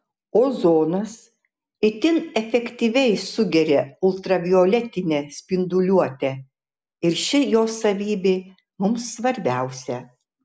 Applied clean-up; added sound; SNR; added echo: none; none; none; none.